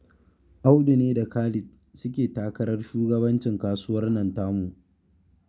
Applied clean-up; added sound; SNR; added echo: none; none; none; none.